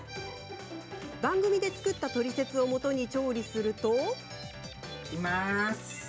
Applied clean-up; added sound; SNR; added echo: none; Accordion; 18 dB; none.